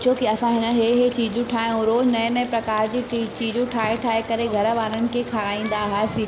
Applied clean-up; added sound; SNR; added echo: none; Crackle; 17 dB; none.